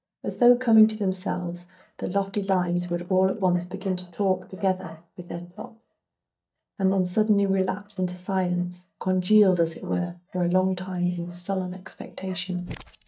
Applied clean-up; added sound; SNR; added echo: neural mask model DeepFilterNet 3.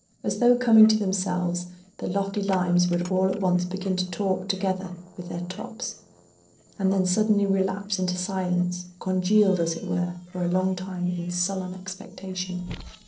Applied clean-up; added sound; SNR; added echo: neural separator model SepFormer DNS4.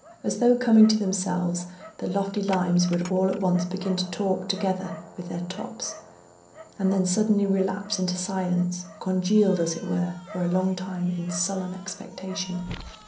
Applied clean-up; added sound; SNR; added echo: none; Dog; 20 dB; reverberation time 0.6 s.